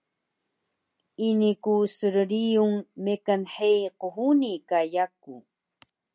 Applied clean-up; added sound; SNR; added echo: none; none; none; none.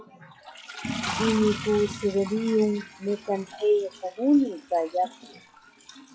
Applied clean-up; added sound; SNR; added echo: classical method WPE with log-MMSE.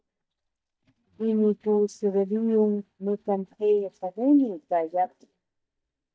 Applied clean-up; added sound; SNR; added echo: neural mask model DeepFilterNet 3.